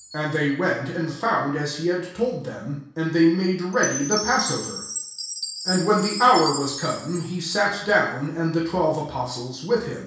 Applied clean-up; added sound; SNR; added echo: none; Chime; 11 dB; reverberation time 0.6 s.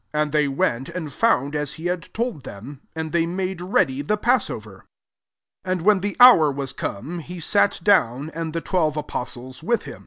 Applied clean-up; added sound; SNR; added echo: none; none; none; none.